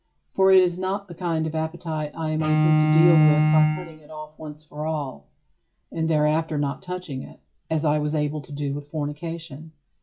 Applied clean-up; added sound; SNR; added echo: classical method log-MMSE.